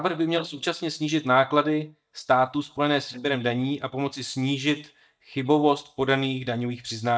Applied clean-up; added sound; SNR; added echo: neural mask model DeepFilterNet 3.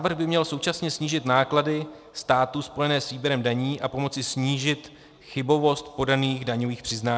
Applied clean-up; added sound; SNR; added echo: none; none; none; none.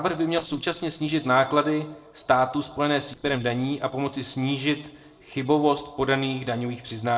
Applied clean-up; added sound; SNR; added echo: neural separator model SepFormer DNS4.